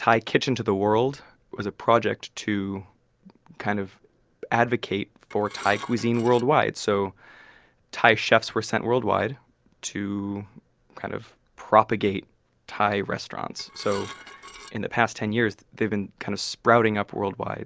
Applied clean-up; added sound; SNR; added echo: none; Dishes, pots, and pans / Glass; 17 dB; none.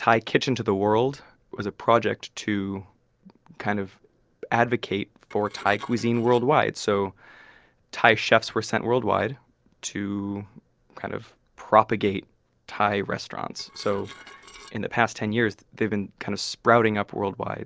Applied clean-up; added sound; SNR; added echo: neural separator model SepFormer DNS4.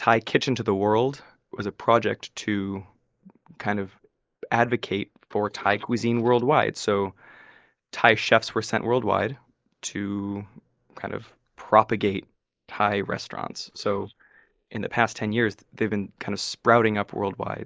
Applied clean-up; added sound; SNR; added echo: neural mask model Resemble Enhance denoiser.